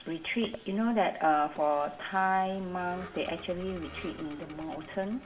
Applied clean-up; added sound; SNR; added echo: none; Vehicle; 18 dB; reverberation time 1.5 s.